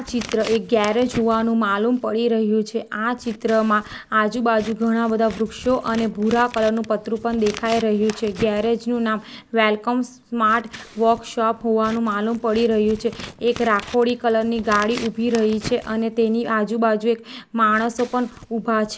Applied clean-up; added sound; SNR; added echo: none; Scissors; 18 dB; none.